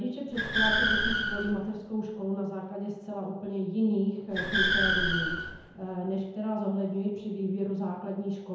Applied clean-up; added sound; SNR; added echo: none; Car; -2 dB; reverberation time 0.9 s.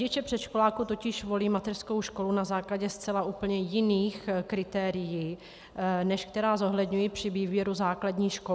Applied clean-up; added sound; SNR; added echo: none; none; none; none.